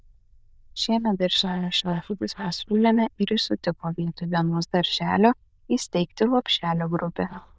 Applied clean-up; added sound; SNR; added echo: neural diffusion model UNIVERSE++.